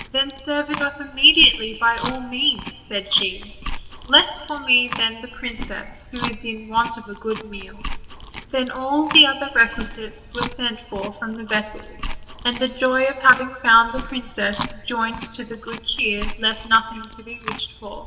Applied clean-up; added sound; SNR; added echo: none; Chewing, mastication; 11 dB; reverberation time 1.6 s.